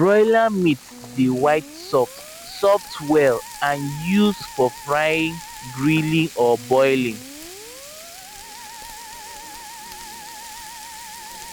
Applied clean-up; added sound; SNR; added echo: none; Frying (food) + Musical instrument; 16 dB; none.